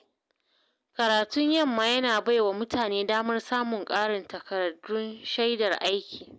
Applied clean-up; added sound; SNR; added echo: none; none; none; none.